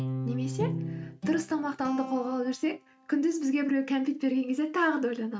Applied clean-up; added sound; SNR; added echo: neural mask model RNNoise.